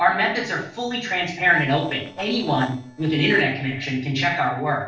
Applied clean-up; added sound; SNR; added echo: neural separator model SepFormer DNS4.